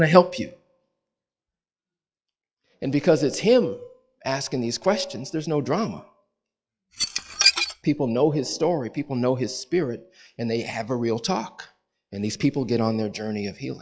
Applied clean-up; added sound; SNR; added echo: classical method log-MMSE.